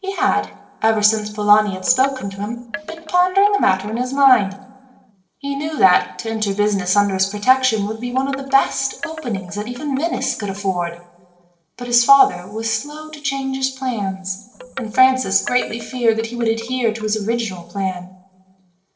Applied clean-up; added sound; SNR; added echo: neural separator model SepFormer DNS4.